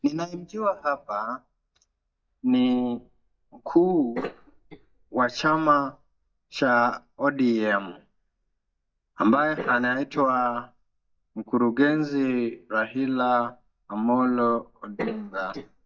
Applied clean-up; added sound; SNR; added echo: neural mask model DeepFilterNet 3.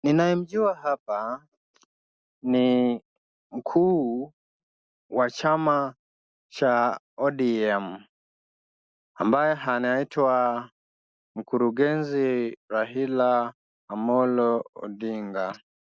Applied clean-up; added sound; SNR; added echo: none; none; none; none.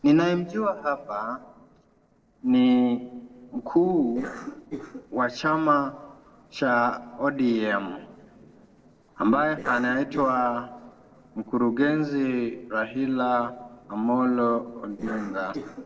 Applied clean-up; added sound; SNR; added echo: neural separator model SepFormer DNS4.